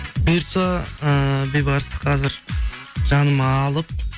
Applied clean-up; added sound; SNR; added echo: none; none; none; none.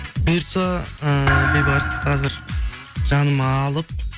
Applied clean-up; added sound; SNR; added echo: none; Thump, thud; 4 dB; none.